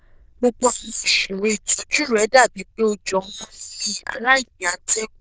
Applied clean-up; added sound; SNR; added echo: neural diffusion model UNIVERSE++.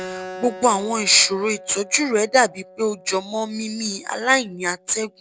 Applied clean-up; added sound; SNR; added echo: none; Keyboard (musical); 17 dB; none.